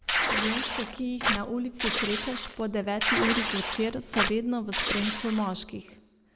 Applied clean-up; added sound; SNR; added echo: none; Tearing; 0 dB; none.